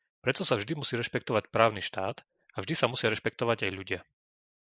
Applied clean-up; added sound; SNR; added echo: neural mask model Resemble Enhance denoiser.